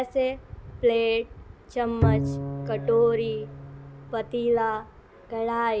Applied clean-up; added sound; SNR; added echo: none; Bowed string instrument; 3 dB; none.